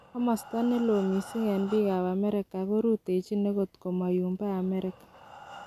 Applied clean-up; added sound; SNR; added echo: none; Breathing; 20 dB; none.